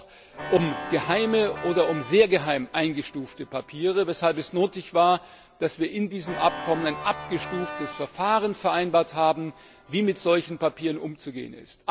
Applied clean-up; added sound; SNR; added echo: none; Organ; 14 dB; none.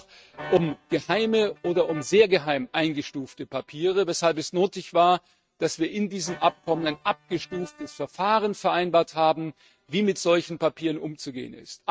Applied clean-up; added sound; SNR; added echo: neural mask model RNNoise.